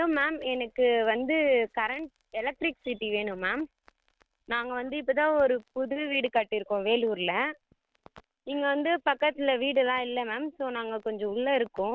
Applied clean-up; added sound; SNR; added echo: neural mask model RNNoise.